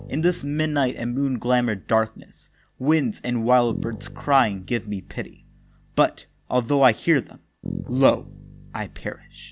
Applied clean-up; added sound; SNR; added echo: none; Bass guitar; 16 dB; none.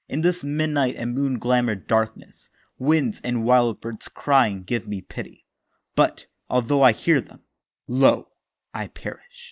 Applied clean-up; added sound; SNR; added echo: neural mask model Resemble Enhance denoiser.